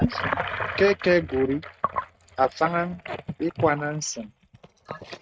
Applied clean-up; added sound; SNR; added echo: neural mask model RNNoise.